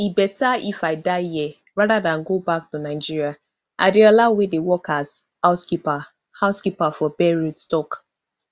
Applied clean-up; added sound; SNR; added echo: none; none; none; none.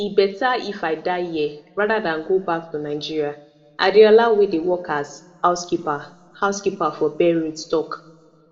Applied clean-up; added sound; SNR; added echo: none; none; none; reverberation time 1.0 s.